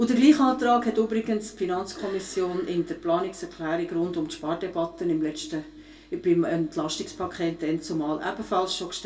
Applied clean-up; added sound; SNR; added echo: none; none; none; reverberation time 0.2 s.